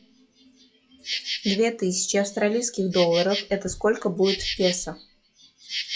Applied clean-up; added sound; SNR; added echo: classical method log-MMSE.